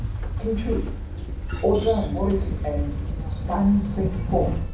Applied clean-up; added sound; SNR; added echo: none; Train; 1 dB; reverberation time 0.6 s.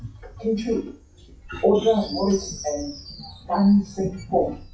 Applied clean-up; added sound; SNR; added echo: classical method WPE with log-MMSE.